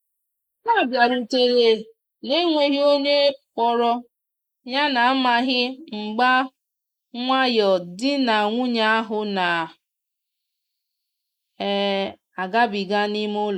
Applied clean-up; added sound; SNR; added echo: neural mask model Resemble Enhance denoiser.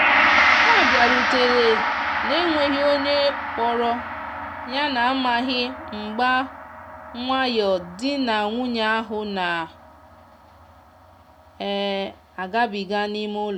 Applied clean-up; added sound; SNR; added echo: none; Gong; 1 dB; none.